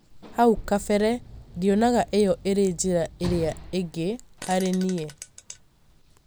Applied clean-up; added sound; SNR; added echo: none; Sliding door / Slam + Fart; 16 dB; none.